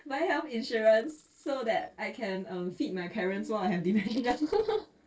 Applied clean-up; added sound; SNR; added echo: neural separator model SepFormer DNS4.